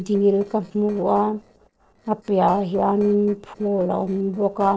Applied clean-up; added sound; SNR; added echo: neural separator model SepFormer DNS4.